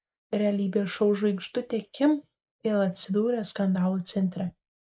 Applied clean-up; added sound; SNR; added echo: neural mask model Resemble Enhance denoiser.